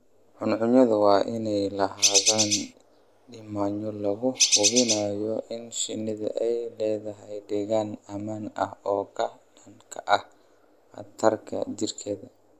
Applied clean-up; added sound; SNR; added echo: neural mask model Resemble Enhance denoiser.